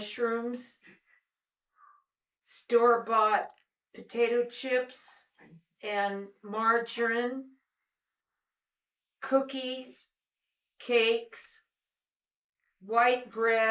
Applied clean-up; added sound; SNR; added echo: neural mask model Resemble Enhance denoiser.